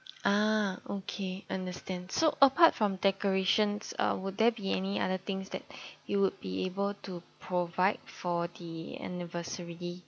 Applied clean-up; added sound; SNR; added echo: none; none; none; none.